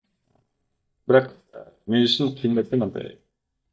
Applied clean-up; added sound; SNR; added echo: neural mask model DeepFilterNet 3.